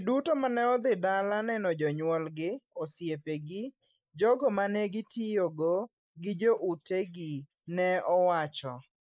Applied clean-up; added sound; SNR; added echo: neural mask model Resemble Enhance denoiser.